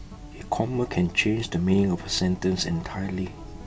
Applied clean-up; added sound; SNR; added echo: none; Acoustic guitar; 18 dB; none.